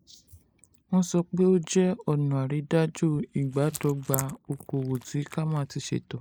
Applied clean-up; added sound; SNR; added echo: neural mask model Resemble Enhance denoiser.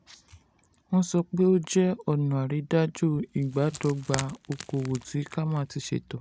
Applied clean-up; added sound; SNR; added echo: none; Wood; 13 dB; none.